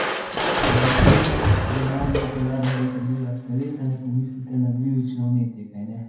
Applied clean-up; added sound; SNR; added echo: none; Crushing; -1 dB; reverberation time 0.9 s.